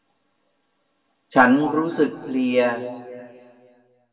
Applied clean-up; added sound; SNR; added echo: none; none; none; reverberation time 1.8 s.